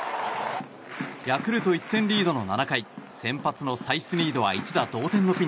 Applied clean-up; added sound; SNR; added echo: none; none; none; none.